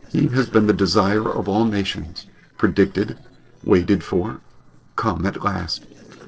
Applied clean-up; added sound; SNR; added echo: neural separator model SepFormer DNS4.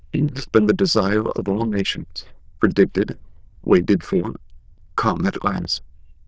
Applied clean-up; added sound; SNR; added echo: neural diffusion model UNIVERSE++.